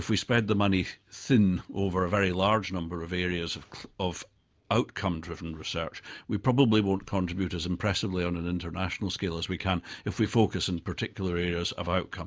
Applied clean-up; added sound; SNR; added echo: none; none; none; none.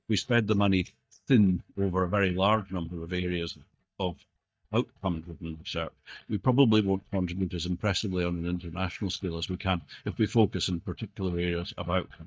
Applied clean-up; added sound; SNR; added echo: neural mask model DeepFilterNet 3.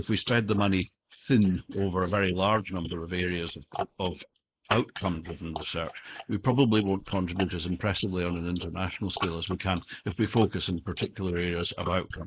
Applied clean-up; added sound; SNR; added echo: neural mask model Resemble Enhance denoiser.